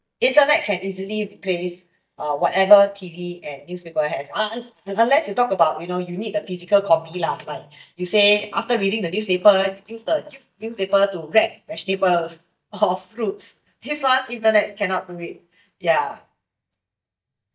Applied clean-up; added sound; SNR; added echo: neural mask model DeepFilterNet 3.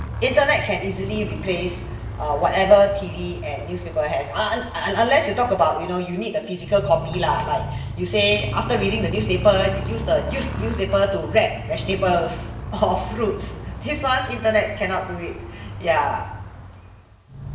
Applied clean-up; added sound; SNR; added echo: none; Motorcycle; 9 dB; reverberation time 0.8 s.